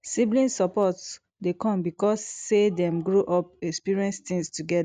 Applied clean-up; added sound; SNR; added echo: none; none; none; none.